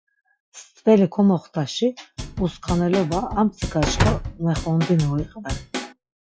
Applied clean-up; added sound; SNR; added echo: classical method log-MMSE.